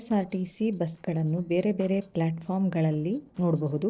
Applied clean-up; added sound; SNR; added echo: neural separator model SepFormer DNS4.